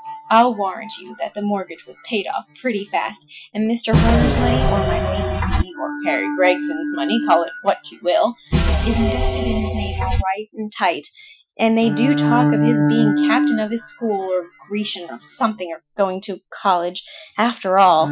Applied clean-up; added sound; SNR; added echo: classical method Wiener filter.